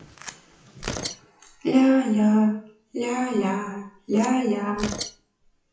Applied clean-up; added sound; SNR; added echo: classical method WPE with log-MMSE.